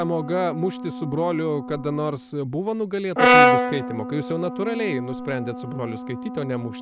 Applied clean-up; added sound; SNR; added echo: none; Brass instrument; -2 dB; none.